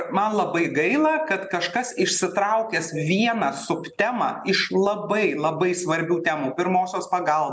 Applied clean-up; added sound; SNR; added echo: none; none; none; none.